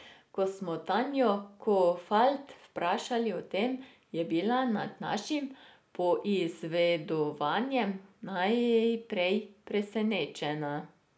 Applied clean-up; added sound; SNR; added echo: none; none; none; none.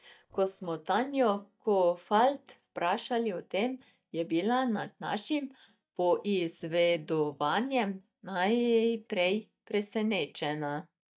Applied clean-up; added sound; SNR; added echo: neural mask model DeepFilterNet 3.